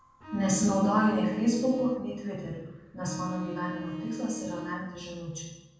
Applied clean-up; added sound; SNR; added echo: none; Bowed string instrument; 10 dB; reverberation time 1.1 s.